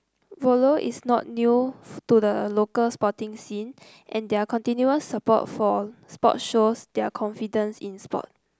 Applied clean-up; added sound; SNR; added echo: none; none; none; none.